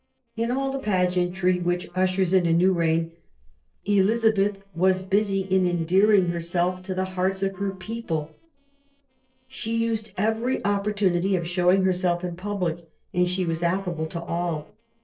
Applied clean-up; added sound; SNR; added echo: neural separator model SepFormer DNS4.